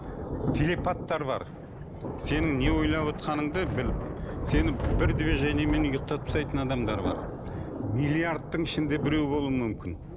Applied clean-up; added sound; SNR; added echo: none; Thunder; 2 dB; none.